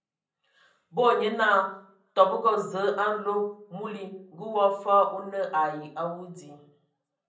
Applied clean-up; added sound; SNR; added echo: none; none; none; reverberation time 0.6 s.